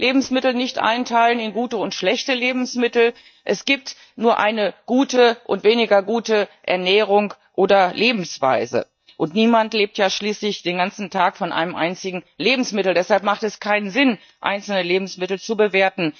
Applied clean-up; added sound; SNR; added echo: neural mask model DeepFilterNet 3.